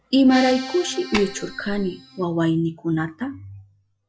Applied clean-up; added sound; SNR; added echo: classical method log-MMSE.